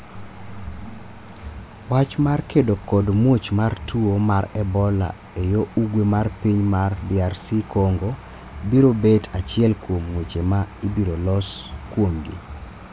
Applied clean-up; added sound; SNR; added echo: none; none; none; none.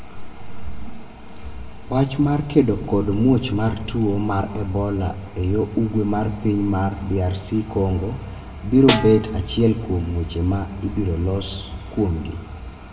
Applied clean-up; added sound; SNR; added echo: none; Snare drum; 6 dB; reverberation time 1.4 s.